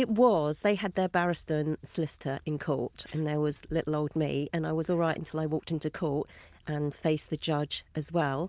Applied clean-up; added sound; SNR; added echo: none; none; none; none.